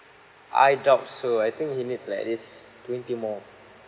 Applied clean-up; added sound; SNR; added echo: none; none; none; none.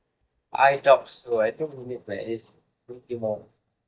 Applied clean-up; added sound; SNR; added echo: neural mask model DeepFilterNet 3.